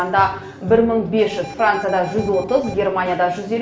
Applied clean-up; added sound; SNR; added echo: none; Alarm; 16 dB; reverberation time 0.5 s.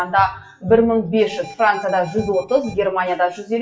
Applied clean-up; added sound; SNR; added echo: classical method WPE with log-MMSE.